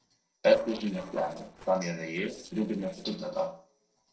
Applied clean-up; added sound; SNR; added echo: neural separator model SepFormer DNS4.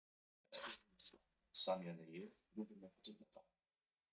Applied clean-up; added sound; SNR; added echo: neural mask model DeepFilterNet 3.